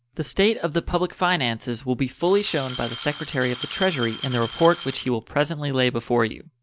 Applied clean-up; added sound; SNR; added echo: none; Glass; 12 dB; none.